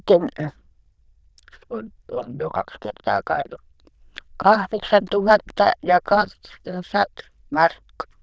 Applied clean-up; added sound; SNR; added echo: neural diffusion model UNIVERSE++.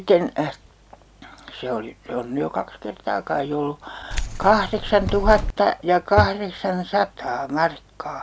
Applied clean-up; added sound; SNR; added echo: none; Keys jangling; 4 dB; none.